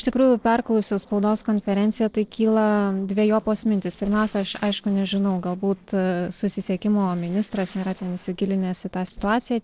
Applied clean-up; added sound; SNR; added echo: neural separator model SepFormer DNS4.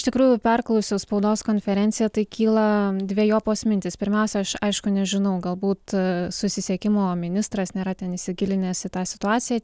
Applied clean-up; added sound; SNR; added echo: none; none; none; none.